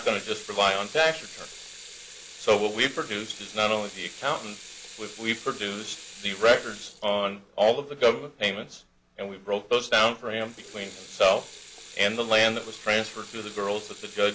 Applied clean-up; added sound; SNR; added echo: none; Sink (filling or washing) / Water tap, faucet; 18 dB; none.